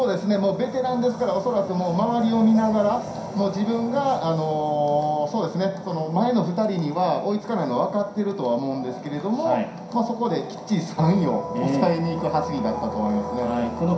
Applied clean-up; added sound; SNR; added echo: none; none; none; reverberation time 0.5 s.